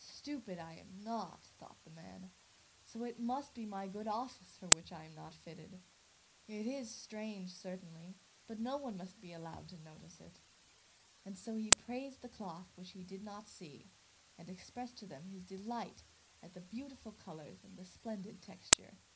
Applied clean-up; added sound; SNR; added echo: none; Camera; -4 dB; reverberation time 0.4 s.